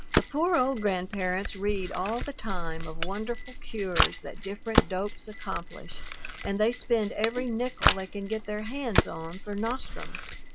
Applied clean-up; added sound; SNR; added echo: none; Camera + Bell; -2 dB; none.